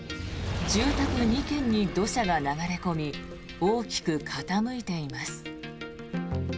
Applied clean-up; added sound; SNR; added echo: none; Fire; 7 dB; none.